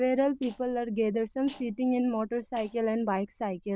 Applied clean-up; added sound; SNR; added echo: neural diffusion model UNIVERSE++.